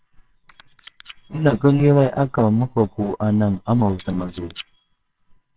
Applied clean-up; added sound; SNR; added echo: neural separator model SepFormer WHAMR!.